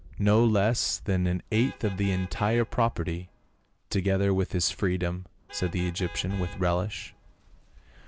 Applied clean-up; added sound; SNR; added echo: none; Vehicle horn, car horn, honking + Rain; 18 dB; none.